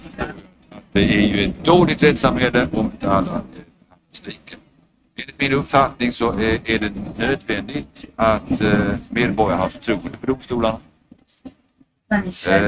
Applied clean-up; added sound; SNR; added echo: neural mask model RNNoise.